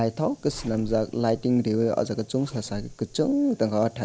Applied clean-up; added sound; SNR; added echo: neural mask model Resemble Enhance denoiser.